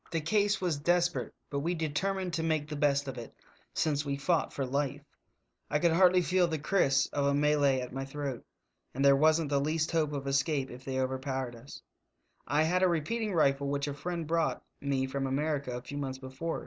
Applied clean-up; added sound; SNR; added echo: none; none; none; none.